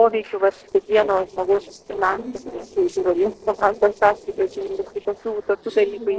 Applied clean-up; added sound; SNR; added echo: neural separator model SepFormer DNS4.